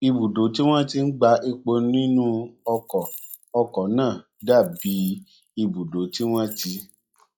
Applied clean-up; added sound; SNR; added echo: classical method log-MMSE.